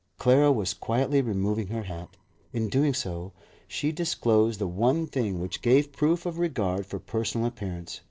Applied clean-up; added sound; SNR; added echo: neural separator model SepFormer DNS4.